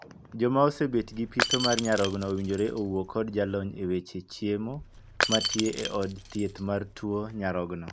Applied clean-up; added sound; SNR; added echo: none; Shatter / Crushing; 6 dB; none.